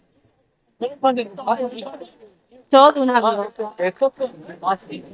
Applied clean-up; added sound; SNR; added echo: neural mask model DeepFilterNet 3.